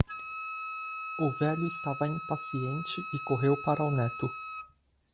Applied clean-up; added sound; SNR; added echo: none; Wind instrument, woodwind instrument; 8 dB; none.